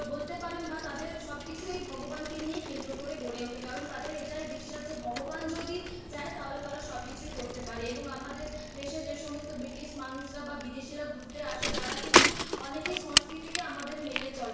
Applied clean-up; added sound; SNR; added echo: none; Bicycle; -3 dB; reverberation time 1.0 s.